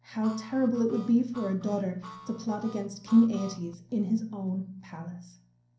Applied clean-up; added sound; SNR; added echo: none; Harmonica; 19 dB; reverberation time 0.6 s.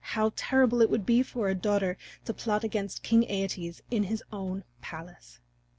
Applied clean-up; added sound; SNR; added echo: none; none; none; none.